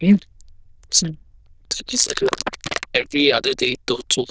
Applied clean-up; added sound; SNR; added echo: neural diffusion model UNIVERSE++.